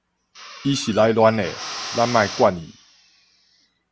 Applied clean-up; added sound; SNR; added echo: none; Drill; 14 dB; none.